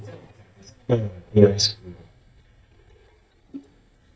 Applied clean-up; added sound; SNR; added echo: neural mask model DeepFilterNet 3.